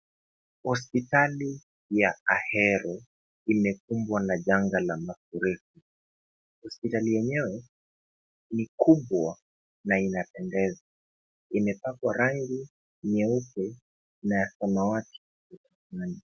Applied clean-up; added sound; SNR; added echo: none; none; none; none.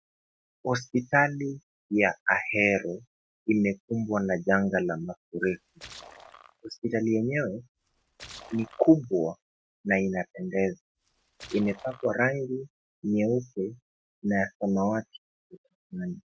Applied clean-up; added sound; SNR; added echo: neural mask model RNNoise.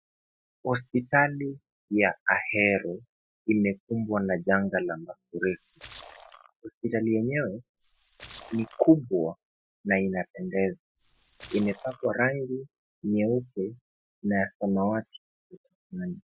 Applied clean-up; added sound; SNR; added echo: classical method spectral subtraction.